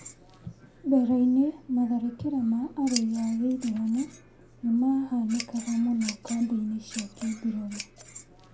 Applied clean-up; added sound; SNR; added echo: none; Scissors; 16 dB; reverberation time 0.2 s.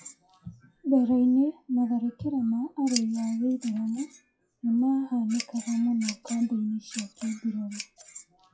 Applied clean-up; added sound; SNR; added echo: classical method WPE with log-MMSE.